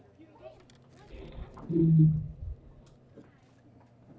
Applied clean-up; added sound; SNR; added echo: none; Microwave oven; 16 dB; reverberation time 0.4 s.